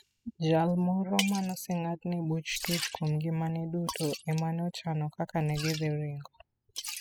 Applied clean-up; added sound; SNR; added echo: classical method spectral subtraction.